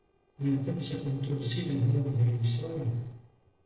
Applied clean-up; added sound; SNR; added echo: neural separator model SepFormer DNS4.